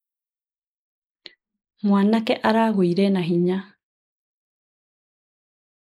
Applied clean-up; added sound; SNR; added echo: neural mask model Resemble Enhance denoiser.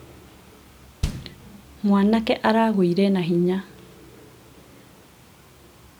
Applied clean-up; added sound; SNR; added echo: none; Bass drum; 12 dB; none.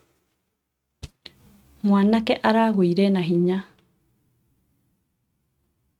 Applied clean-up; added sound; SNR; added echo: neural mask model RNNoise.